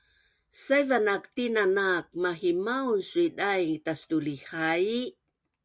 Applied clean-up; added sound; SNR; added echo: none; none; none; none.